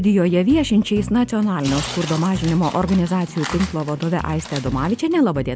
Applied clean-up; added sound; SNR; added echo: none; Tearing; 15 dB; none.